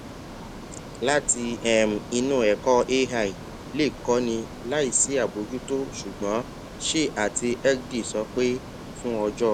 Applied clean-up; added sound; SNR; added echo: none; Ocean; 13 dB; none.